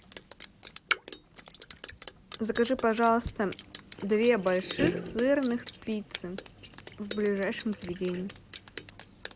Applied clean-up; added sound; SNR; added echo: none; Drip; 10 dB; none.